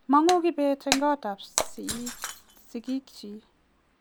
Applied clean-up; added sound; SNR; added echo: none; Shatter; 8 dB; none.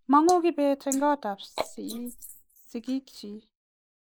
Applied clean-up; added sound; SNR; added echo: neural mask model Resemble Enhance denoiser.